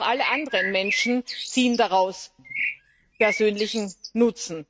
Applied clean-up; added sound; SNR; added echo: neural mask model RNNoise.